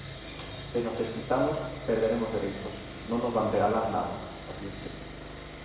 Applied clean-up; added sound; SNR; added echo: none; Sawing; 10 dB; reverberation time 1.1 s.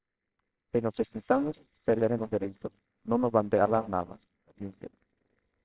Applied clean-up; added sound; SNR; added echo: neural separator model SepFormer WHAMR!.